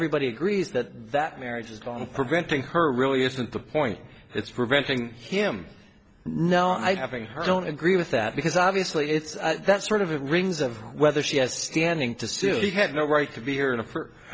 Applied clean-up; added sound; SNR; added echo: none; none; none; none.